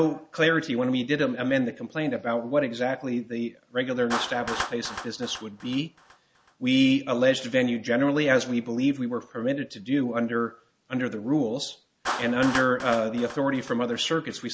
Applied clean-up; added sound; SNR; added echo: none; Clapping; 14 dB; none.